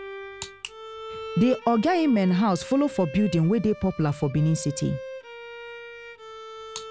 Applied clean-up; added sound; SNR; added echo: none; Bowed string instrument; 14 dB; none.